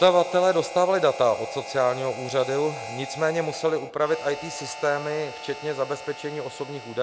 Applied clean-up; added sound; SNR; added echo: none; Harmonica; 13 dB; none.